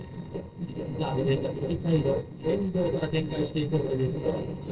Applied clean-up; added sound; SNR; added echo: neural separator model SepFormer DNS4.